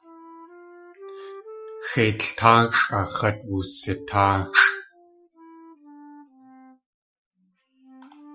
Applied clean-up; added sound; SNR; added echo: classical method Wiener filter.